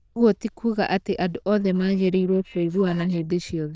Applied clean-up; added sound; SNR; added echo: neural diffusion model UNIVERSE++.